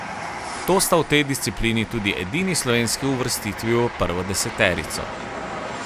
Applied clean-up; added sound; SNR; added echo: none; Train; 9 dB; none.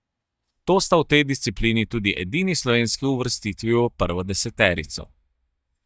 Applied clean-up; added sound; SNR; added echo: neural mask model DeepFilterNet 3.